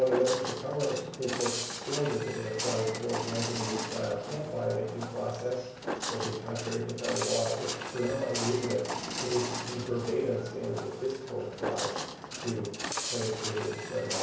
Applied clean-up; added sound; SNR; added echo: none; Walk, footsteps; 4 dB; reverberation time 0.6 s.